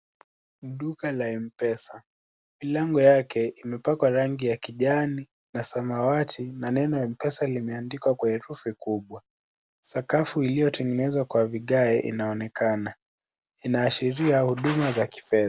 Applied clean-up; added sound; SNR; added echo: none; none; none; none.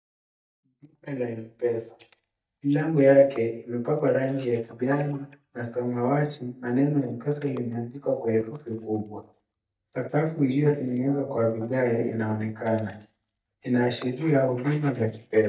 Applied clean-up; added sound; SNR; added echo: neural mask model DeepFilterNet 3.